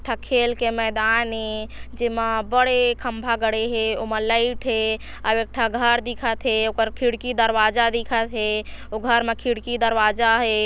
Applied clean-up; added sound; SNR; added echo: none; Engine; 13 dB; none.